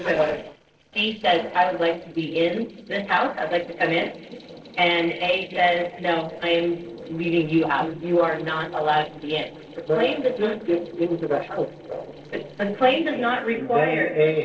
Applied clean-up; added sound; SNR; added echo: neural separator model SepFormer DNS4.